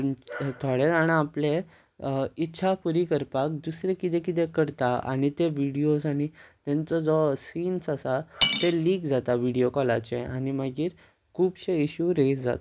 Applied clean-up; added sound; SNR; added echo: none; Cutlery, silverware / Dishes, pots, and pans; 2 dB; none.